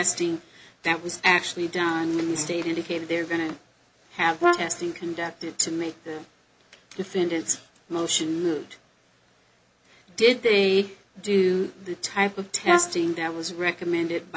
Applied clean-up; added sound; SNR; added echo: none; Brass instrument; 0 dB; none.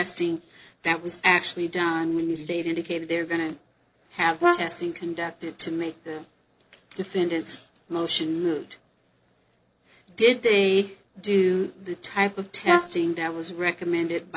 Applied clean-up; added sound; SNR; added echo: neural separator model SepFormer DNS4.